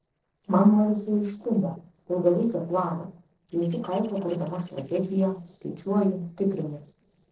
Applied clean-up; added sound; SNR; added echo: neural separator model SepFormer DNS4.